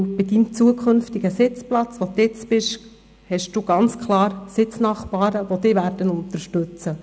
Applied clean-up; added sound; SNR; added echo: none; none; none; none.